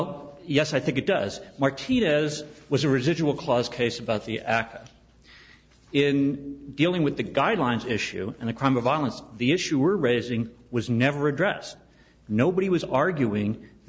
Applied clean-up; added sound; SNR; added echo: none; none; none; none.